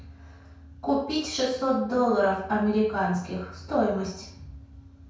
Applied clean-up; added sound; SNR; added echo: none; none; none; reverberation time 0.5 s.